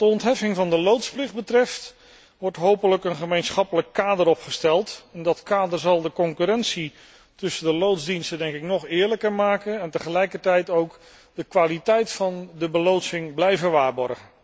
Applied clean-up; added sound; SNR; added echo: none; none; none; none.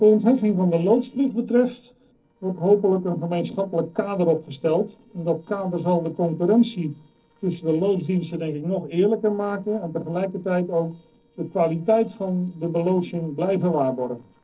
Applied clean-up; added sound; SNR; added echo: neural separator model SepFormer DNS4.